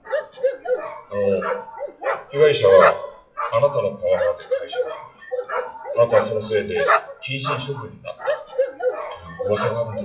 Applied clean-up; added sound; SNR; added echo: classical method WPE with log-MMSE.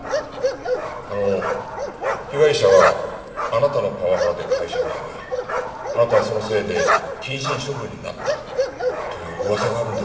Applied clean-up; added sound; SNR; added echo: none; Bark; 3 dB; reverberation time 2.1 s.